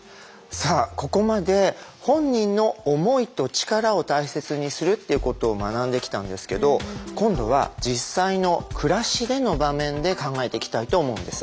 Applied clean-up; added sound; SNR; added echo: none; none; none; none.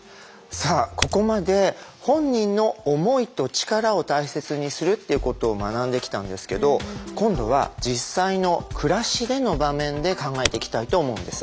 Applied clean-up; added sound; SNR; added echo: none; Typing; 7 dB; none.